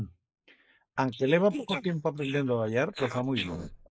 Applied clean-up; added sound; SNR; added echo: neural mask model Resemble Enhance denoiser.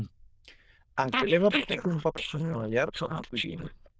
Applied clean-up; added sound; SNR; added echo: neural diffusion model UNIVERSE++.